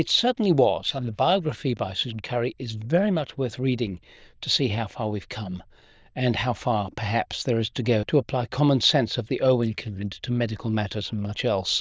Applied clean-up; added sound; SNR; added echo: neural diffusion model UNIVERSE++.